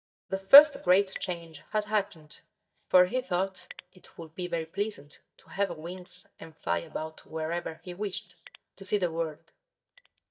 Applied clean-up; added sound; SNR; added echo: neural mask model DeepFilterNet 3.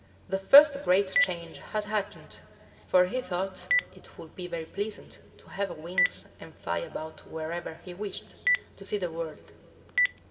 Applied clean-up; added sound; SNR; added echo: none; Telephone; 6 dB; reverberation time 2.2 s.